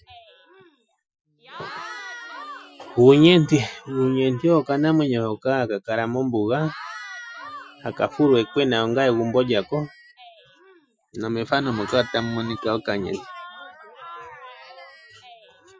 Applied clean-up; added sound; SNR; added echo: classical method Wiener filter.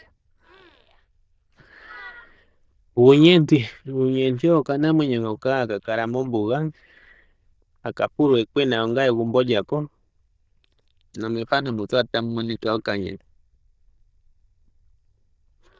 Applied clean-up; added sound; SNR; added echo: neural diffusion model UNIVERSE++.